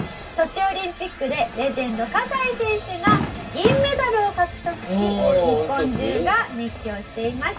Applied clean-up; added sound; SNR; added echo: none; Fireworks; 10 dB; reverberation time 0.1 s.